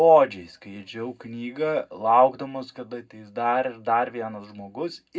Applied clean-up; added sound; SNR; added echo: none; none; none; reverberation time 0.3 s.